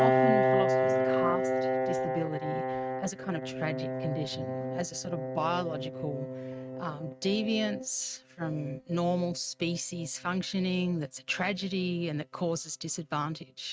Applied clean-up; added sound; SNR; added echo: neural mask model RNNoise.